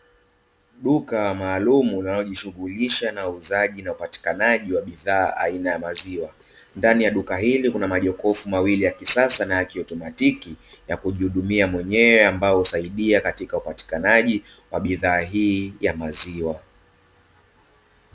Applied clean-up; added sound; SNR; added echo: none; none; none; none.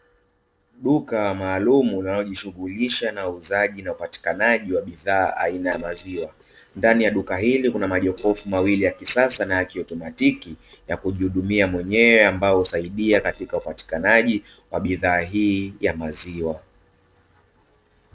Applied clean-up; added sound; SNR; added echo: neural separator model SepFormer DNS4.